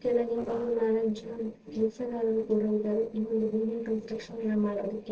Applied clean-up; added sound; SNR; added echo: neural separator model SepFormer DNS4.